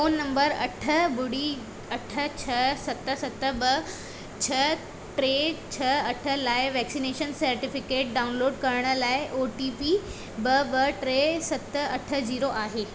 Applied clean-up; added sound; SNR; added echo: none; none; none; none.